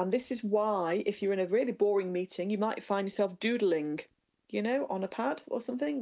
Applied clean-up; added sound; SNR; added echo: none; none; none; none.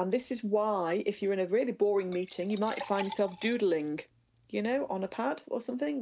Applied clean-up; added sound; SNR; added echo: none; Liquid; 16 dB; none.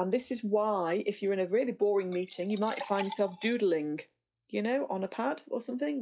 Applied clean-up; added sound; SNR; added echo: classical method log-MMSE.